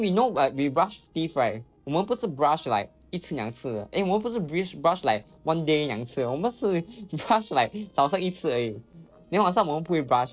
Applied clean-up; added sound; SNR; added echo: neural separator model SepFormer DNS4.